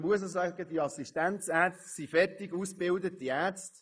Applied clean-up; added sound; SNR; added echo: neural mask model Resemble Enhance denoiser.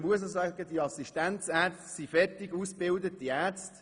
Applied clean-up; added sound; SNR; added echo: none; none; none; none.